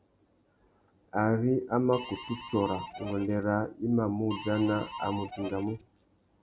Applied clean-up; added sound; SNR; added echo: none; Harmonica; 11 dB; none.